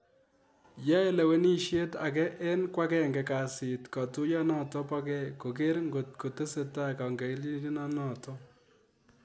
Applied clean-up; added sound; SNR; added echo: none; none; none; none.